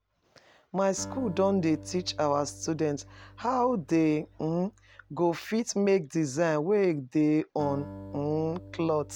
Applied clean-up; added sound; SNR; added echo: none; Acoustic guitar; 18 dB; none.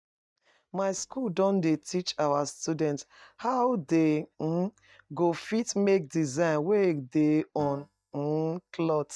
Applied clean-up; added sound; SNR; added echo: neural mask model DeepFilterNet 3.